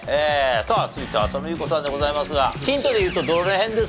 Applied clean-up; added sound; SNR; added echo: none; none; none; none.